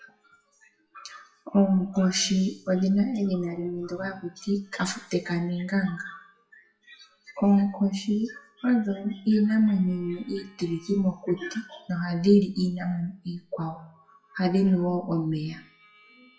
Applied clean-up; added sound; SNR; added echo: classical method WPE with log-MMSE.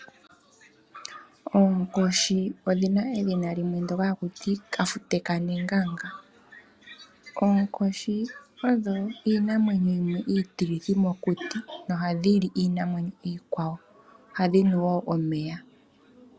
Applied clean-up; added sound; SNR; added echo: none; none; none; none.